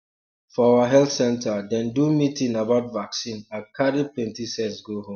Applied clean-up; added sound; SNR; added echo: none; none; none; none.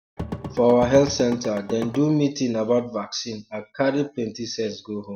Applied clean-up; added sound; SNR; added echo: none; Drum / Drum kit; 10 dB; none.